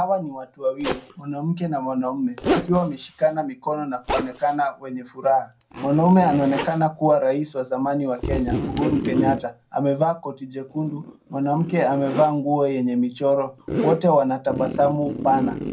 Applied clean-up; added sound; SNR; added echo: none; Zipper (clothing); 8 dB; reverberation time 0.2 s.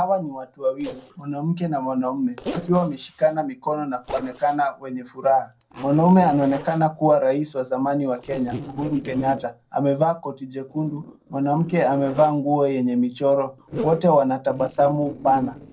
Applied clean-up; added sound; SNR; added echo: neural separator model SepFormer DNS4.